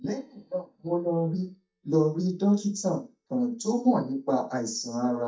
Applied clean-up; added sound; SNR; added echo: neural mask model DeepFilterNet 3.